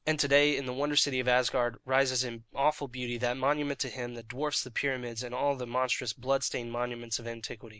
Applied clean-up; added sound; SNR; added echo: none; none; none; none.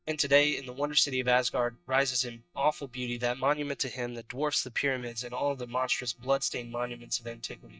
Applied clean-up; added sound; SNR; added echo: neural mask model DeepFilterNet 3.